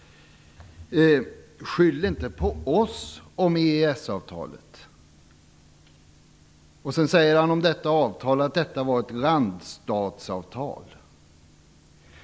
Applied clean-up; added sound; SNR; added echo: none; none; none; none.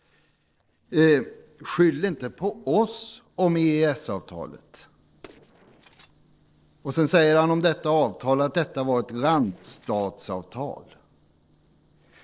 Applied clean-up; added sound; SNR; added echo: neural separator model SepFormer DNS4.